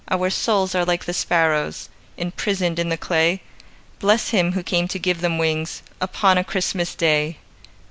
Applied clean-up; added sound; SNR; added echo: none; none; none; none.